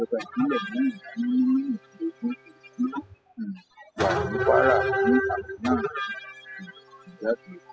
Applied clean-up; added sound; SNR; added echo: classical method spectral subtraction.